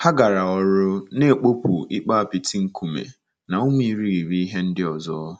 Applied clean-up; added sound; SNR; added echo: none; none; none; none.